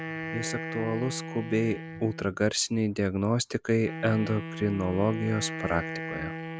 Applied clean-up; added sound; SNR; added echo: none; Wind instrument, woodwind instrument; 9 dB; none.